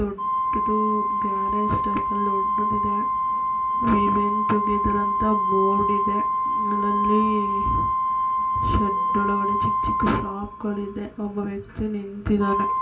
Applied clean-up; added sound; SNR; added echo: none; Organ; -3 dB; reverberation time 0.2 s.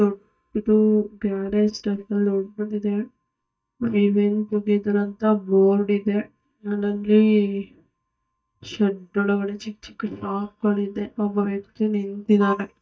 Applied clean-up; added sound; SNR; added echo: neural mask model DeepFilterNet 3.